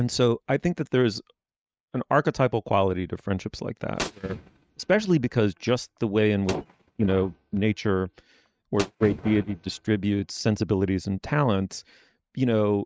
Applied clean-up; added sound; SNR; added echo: neural mask model RNNoise.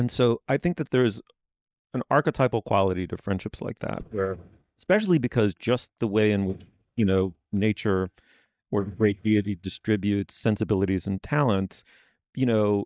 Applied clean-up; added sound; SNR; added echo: neural mask model DeepFilterNet 3.